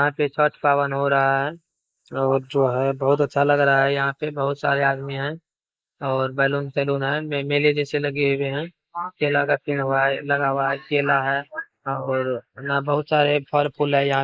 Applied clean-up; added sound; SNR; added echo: neural mask model Resemble Enhance denoiser.